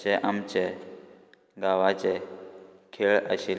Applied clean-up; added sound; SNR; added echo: none; none; none; none.